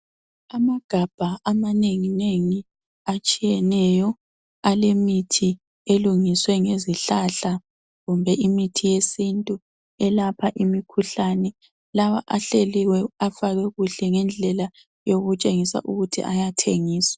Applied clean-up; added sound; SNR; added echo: none; none; none; none.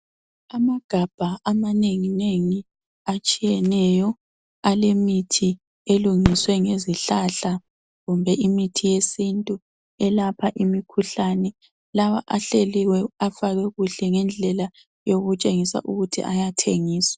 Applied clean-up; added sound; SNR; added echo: none; Coin (dropping) + Fireworks; 9 dB; none.